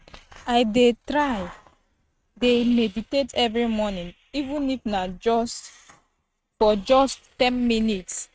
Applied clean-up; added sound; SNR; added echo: neural mask model RNNoise.